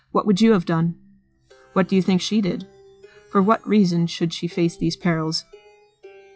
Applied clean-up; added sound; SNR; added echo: classical method log-MMSE.